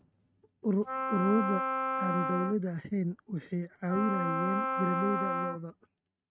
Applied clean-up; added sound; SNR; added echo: neural mask model RNNoise.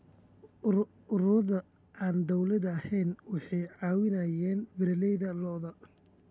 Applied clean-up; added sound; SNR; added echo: none; none; none; none.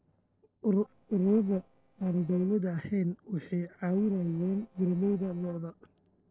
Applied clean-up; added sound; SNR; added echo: neural separator model SepFormer DNS4.